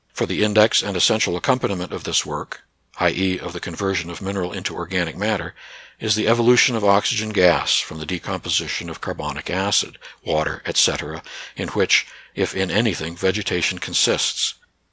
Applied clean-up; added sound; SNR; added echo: none; none; none; none.